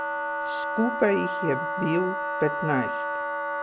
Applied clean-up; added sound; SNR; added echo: none; Wind instrument, woodwind instrument; 1 dB; none.